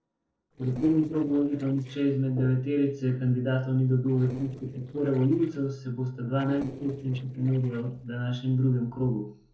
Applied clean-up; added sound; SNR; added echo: neural separator model SepFormer DNS4.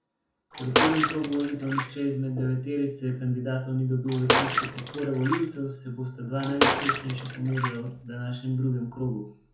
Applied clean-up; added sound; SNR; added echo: none; Bathtub (filling or washing) / Water / Splash, splatter; -2 dB; reverberation time 0.5 s.